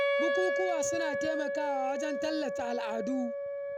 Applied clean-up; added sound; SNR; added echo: none; Wind instrument, woodwind instrument; -3 dB; none.